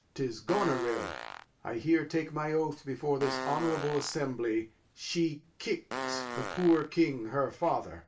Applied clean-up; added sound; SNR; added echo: none; Fart; 10 dB; reverberation time 0.2 s.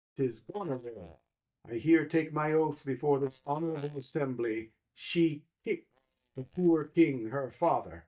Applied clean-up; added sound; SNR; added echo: neural mask model DeepFilterNet 3.